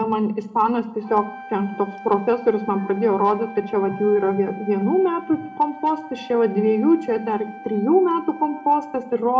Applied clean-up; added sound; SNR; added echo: none; Wind instrument, woodwind instrument; 17 dB; reverberation time 1.1 s.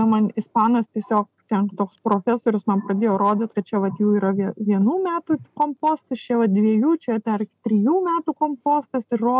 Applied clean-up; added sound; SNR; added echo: none; none; none; none.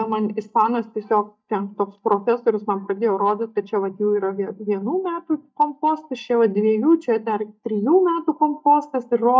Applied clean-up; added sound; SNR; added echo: neural mask model DeepFilterNet 3.